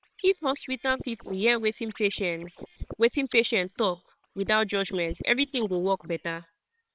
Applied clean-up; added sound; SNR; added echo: neural separator model SepFormer WHAM!.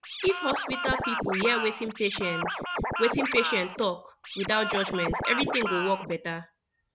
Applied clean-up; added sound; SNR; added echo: none; Scratching (performance technique); 2 dB; none.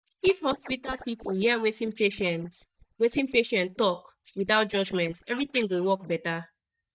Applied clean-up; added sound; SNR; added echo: neural mask model DeepFilterNet 3.